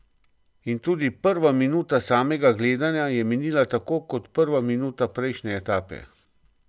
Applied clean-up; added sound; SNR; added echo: none; none; none; none.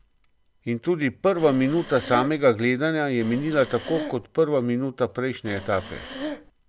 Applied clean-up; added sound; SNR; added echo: none; Breathing; 12 dB; none.